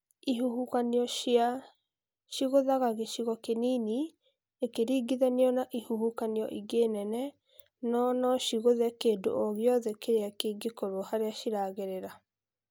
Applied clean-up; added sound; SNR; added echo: none; none; none; none.